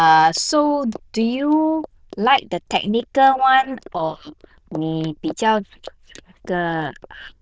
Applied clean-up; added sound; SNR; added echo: neural diffusion model UNIVERSE++.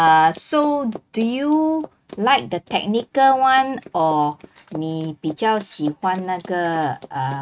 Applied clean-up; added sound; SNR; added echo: neural mask model RNNoise.